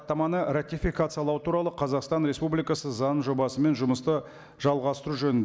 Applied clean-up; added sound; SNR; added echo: none; none; none; none.